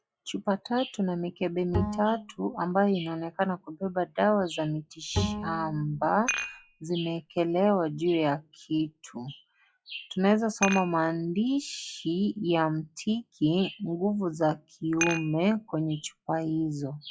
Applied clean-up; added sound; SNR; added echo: classical method log-MMSE.